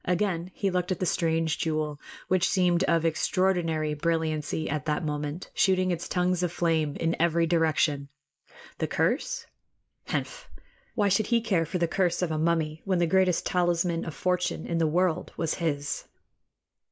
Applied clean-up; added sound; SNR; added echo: neural mask model Resemble Enhance denoiser.